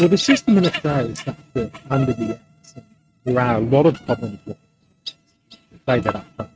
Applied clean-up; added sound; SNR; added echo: neural mask model RNNoise.